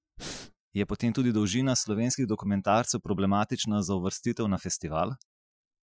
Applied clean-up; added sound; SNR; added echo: classical method Wiener filter.